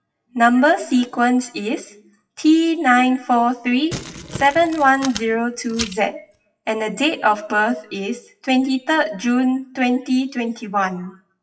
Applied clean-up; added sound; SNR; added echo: classical method WPE with log-MMSE.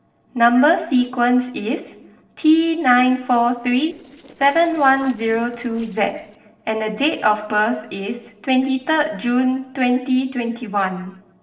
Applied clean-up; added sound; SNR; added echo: neural separator model SepFormer DNS4.